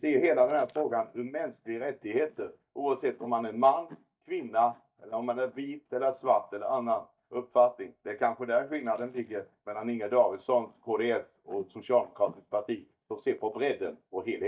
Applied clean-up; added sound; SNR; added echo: neural mask model DeepFilterNet 3.